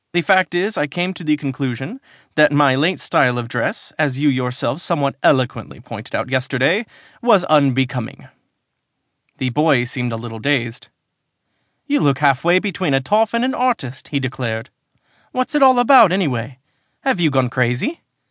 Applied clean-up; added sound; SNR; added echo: none; none; none; none.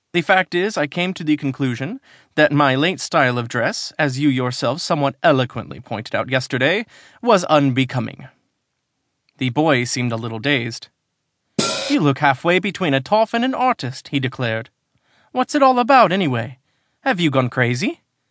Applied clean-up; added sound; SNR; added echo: none; Cymbal; 2 dB; none.